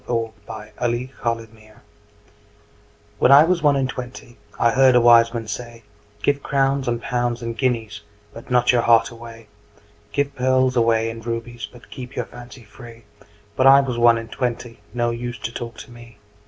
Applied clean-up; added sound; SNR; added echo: none; none; none; none.